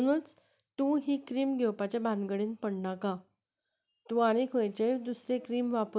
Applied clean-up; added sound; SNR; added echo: none; none; none; none.